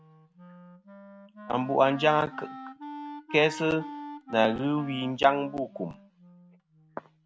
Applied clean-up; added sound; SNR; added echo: none; Wind instrument, woodwind instrument; 15 dB; none.